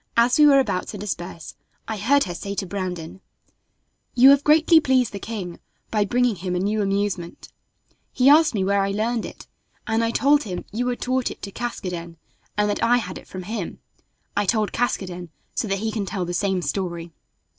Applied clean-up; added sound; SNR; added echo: none; none; none; none.